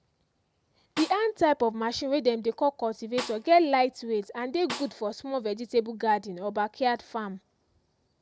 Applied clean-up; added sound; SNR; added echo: none; Snare drum; 14 dB; none.